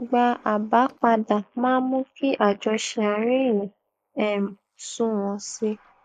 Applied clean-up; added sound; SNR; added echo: neural mask model Resemble Enhance denoiser.